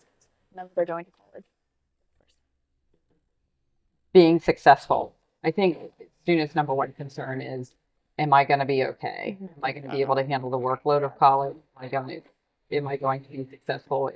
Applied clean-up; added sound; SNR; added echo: neural mask model DeepFilterNet 3.